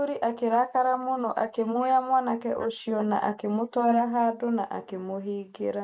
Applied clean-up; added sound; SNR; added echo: neural mask model Resemble Enhance denoiser.